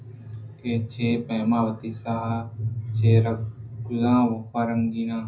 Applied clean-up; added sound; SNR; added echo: none; none; none; reverberation time 0.4 s.